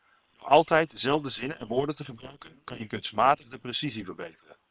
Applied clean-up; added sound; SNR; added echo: neural separator model SepFormer WHAM!.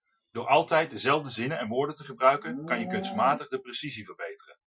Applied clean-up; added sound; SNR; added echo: classical method Wiener filter.